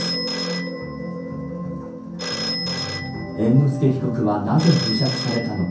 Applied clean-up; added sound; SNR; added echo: none; Telephone; 8 dB; reverberation time 0.6 s.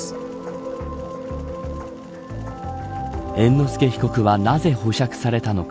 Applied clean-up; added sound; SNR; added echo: none; none; none; none.